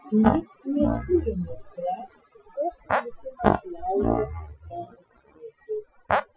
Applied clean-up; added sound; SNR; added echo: classical method Wiener filter.